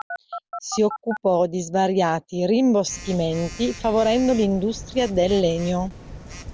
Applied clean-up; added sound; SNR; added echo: none; Telephone; 15 dB; none.